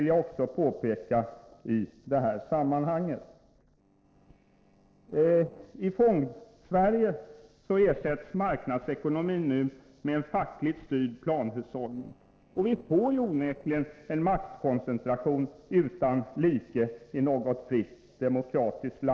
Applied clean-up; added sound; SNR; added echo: neural separator model SepFormer DNS4.